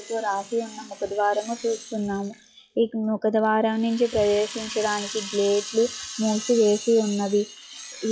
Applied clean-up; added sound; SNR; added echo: classical method log-MMSE.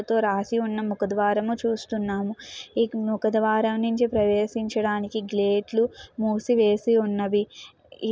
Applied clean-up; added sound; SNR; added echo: none; none; none; none.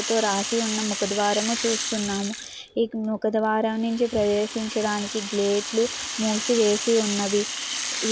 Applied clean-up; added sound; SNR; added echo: none; Rattle (instrument); 6 dB; none.